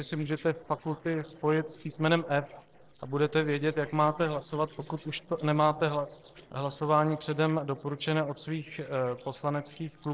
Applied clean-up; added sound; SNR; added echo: neural separator model SepFormer DNS4.